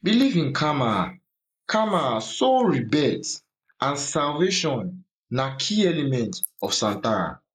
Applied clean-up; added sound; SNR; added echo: neural mask model Resemble Enhance denoiser.